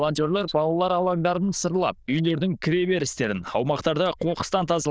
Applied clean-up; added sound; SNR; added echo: neural diffusion model UNIVERSE++.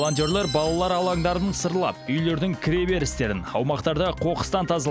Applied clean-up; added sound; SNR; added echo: none; Chime; 17 dB; none.